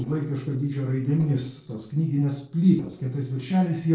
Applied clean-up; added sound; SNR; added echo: neural separator model SepFormer DNS4.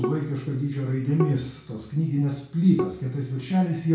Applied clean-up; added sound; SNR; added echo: none; Bowed string instrument; 10 dB; reverberation time 0.6 s.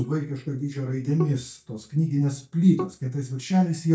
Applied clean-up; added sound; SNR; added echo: neural mask model DeepFilterNet 3.